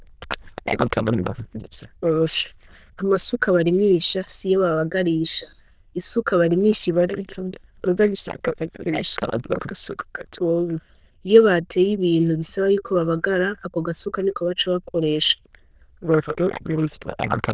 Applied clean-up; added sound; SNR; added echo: neural diffusion model UNIVERSE++.